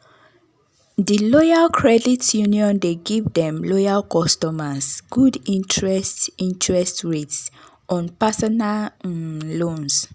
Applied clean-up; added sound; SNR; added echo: none; none; none; none.